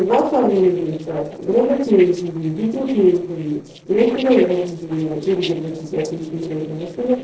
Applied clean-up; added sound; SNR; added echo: neural separator model SepFormer DNS4.